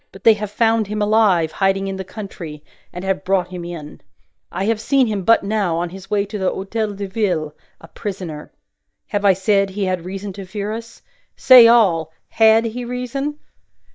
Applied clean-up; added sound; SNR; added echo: neural mask model DeepFilterNet 3.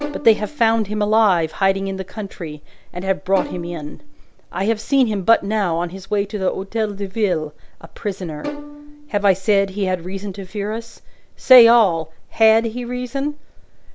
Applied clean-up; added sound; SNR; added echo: none; Bowed string instrument; 15 dB; none.